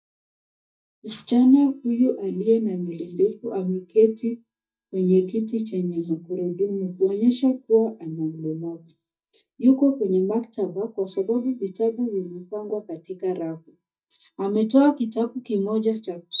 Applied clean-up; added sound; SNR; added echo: neural mask model DeepFilterNet 3.